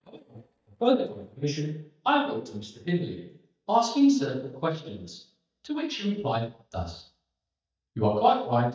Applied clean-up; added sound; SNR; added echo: neural mask model DeepFilterNet 3.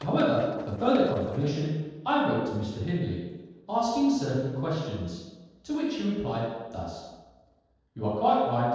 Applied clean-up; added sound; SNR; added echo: neural separator model SepFormer DNS4.